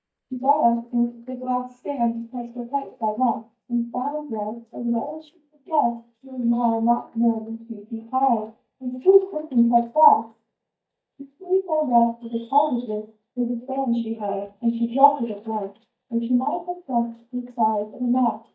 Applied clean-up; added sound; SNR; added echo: neural mask model DeepFilterNet 3.